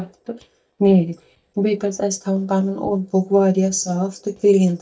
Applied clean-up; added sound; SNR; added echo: neural mask model DeepFilterNet 3.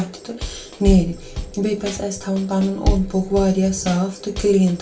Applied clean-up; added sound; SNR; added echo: none; Bass drum / Snare drum / Drum kit; 7 dB; reverberation time 0.2 s.